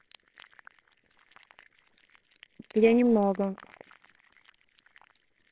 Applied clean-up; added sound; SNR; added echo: neural separator model SepFormer WHAMR!.